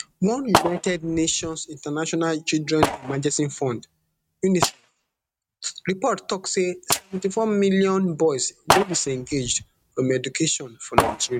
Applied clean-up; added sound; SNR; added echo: neural mask model RNNoise.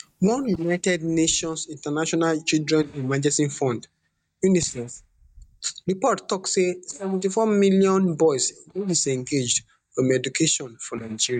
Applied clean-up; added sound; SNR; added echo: neural mask model DeepFilterNet 3.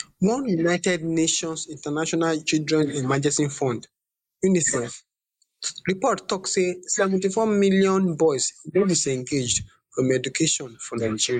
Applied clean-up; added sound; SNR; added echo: neural mask model Resemble Enhance denoiser.